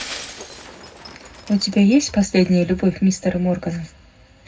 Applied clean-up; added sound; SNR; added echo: none; Shatter; 19 dB; reverberation time 0.3 s.